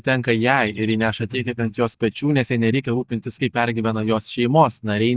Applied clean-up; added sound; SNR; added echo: neural mask model DeepFilterNet 3.